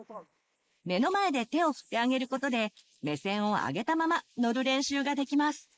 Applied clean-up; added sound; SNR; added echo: neural mask model Resemble Enhance denoiser.